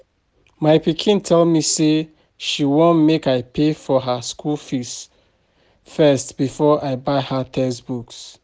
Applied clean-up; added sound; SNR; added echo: none; none; none; none.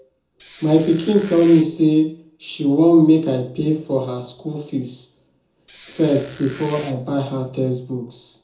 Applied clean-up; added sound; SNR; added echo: none; Squeak; 16 dB; reverberation time 0.5 s.